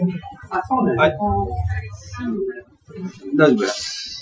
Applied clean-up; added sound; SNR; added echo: classical method Wiener filter.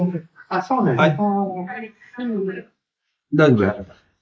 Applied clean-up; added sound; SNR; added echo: neural mask model Resemble Enhance denoiser.